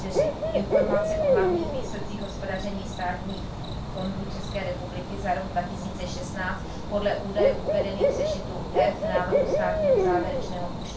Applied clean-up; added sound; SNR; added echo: none; Cricket / Bird; -5 dB; reverberation time 0.3 s.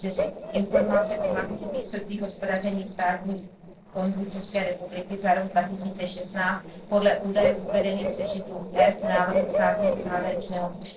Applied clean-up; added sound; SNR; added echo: neural separator model SepFormer DNS4.